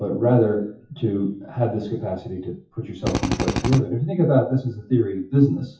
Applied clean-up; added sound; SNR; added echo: classical method WPE with log-MMSE.